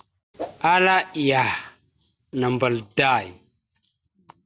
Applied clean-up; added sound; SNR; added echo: none; Whoosh, swoosh, swish; 12 dB; none.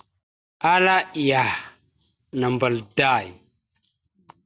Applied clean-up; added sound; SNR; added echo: none; none; none; none.